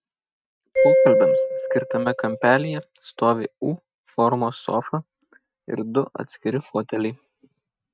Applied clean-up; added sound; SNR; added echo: neural mask model RNNoise.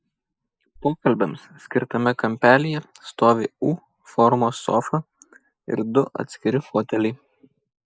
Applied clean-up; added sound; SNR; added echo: neural mask model Resemble Enhance denoiser.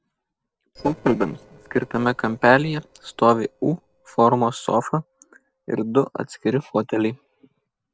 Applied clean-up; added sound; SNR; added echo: neural separator model SepFormer DNS4.